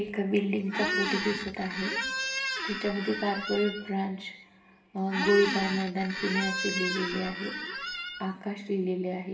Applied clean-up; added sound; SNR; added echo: none; Squeak; 3 dB; reverberation time 0.7 s.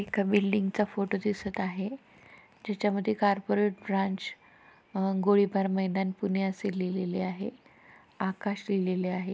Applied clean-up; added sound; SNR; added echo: none; none; none; none.